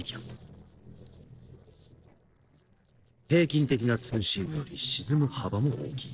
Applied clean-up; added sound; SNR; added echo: neural separator model SepFormer DNS4.